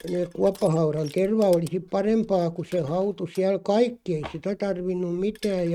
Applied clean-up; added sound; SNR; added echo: neural mask model RNNoise.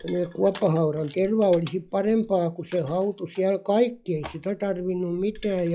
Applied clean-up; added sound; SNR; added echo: classical method log-MMSE.